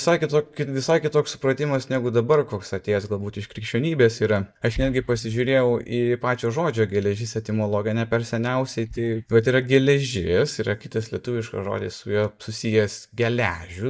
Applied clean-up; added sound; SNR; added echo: neural mask model DeepFilterNet 3.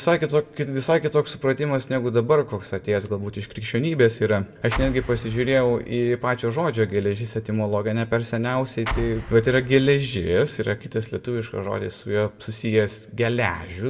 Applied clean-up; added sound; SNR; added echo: none; Explosion; 10 dB; reverberation time 0.4 s.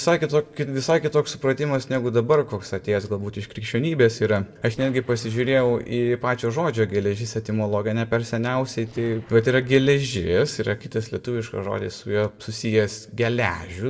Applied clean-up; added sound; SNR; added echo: neural separator model SepFormer DNS4.